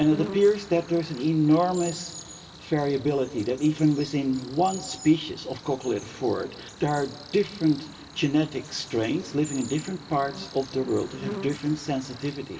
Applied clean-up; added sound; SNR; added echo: none; Cricket; 15 dB; reverberation time 2.9 s.